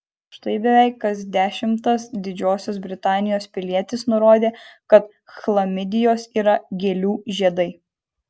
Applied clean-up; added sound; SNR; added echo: none; none; none; none.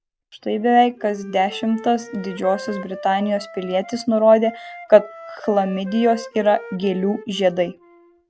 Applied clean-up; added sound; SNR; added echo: none; Wind instrument, woodwind instrument; 17 dB; none.